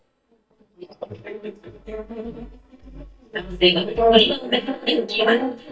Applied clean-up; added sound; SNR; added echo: neural mask model DeepFilterNet 3.